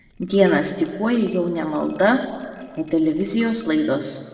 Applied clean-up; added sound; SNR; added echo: neural separator model SepFormer DNS4.